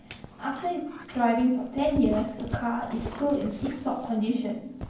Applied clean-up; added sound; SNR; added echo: none; Dog; 12 dB; reverberation time 0.9 s.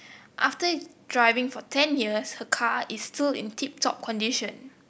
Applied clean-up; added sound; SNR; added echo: none; none; none; none.